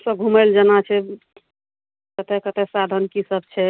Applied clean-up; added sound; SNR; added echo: none; none; none; none.